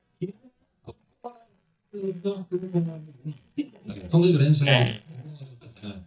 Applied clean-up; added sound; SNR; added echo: neural mask model DeepFilterNet 3.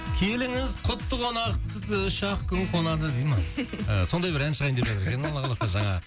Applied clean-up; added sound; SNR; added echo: none; none; none; none.